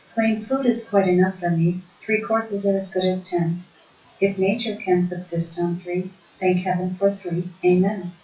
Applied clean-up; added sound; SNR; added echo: classical method WPE with log-MMSE.